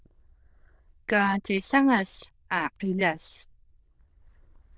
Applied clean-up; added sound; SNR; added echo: neural diffusion model UNIVERSE++.